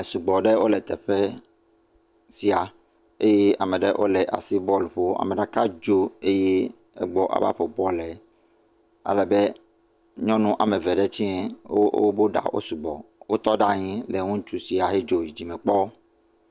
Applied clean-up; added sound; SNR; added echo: none; none; none; none.